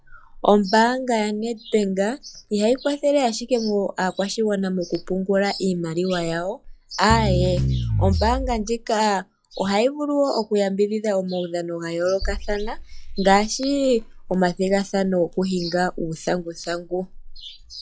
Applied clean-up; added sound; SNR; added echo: classical method log-MMSE.